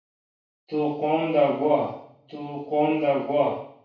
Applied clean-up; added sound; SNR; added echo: none; none; none; reverberation time 0.6 s.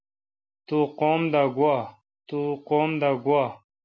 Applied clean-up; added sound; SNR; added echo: none; none; none; none.